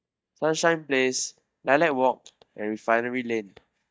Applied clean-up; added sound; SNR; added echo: neural mask model DeepFilterNet 3.